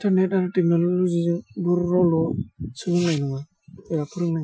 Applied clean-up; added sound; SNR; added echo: classical method Wiener filter.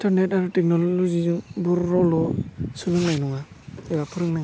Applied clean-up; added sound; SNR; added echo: none; none; none; none.